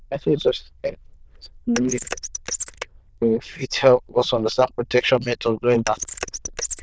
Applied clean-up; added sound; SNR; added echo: neural diffusion model UNIVERSE++.